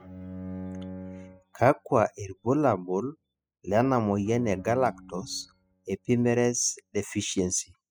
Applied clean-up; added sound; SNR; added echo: classical method spectral subtraction.